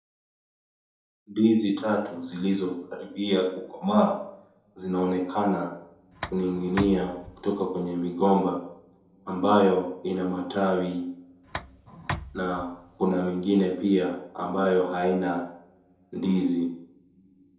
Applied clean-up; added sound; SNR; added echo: none; Tick; 11 dB; reverberation time 2.6 s.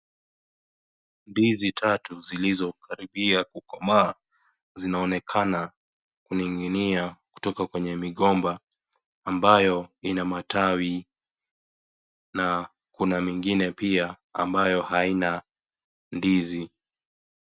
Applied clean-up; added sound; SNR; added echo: none; none; none; none.